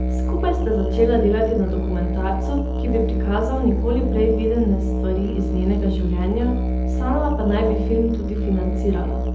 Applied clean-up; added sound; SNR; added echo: none; Musical instrument; -1 dB; reverberation time 0.7 s.